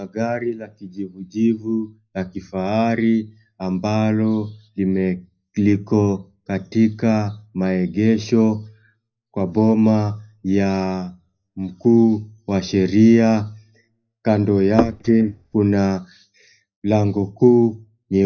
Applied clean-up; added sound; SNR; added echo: neural mask model DeepFilterNet 3.